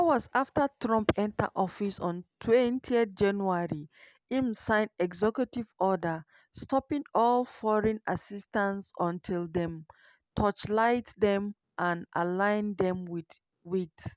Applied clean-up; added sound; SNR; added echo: none; none; none; none.